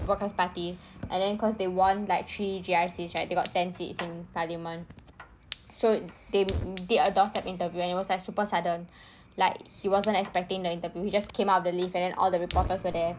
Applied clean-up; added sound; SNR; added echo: none; Fire; 12 dB; none.